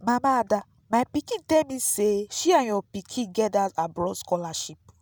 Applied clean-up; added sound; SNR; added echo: none; none; none; none.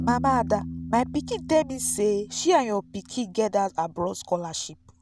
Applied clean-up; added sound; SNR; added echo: none; Piano; 11 dB; none.